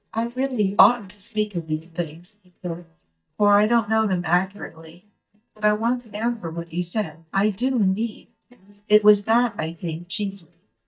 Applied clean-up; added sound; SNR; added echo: neural mask model DeepFilterNet 3.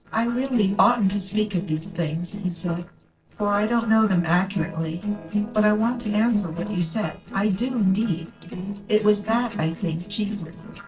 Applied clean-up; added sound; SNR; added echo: neural separator model SepFormer DNS4.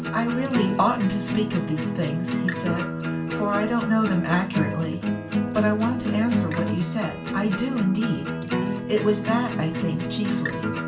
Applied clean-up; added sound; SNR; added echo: none; Acoustic guitar; 2 dB; reverberation time 0.2 s.